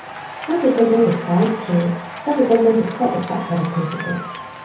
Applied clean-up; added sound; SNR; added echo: none; Applause / Cheering; 13 dB; reverberation time 0.6 s.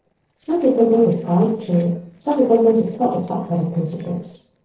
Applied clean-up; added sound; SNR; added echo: neural separator model SepFormer DNS4.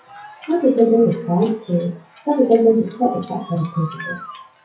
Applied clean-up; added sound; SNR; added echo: classical method WPE with log-MMSE.